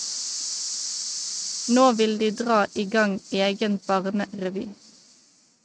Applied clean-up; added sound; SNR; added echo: neural mask model RNNoise.